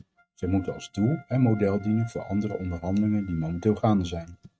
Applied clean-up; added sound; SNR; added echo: neural mask model RNNoise.